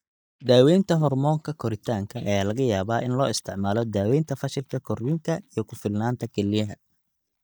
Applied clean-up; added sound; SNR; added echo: neural mask model DeepFilterNet 3.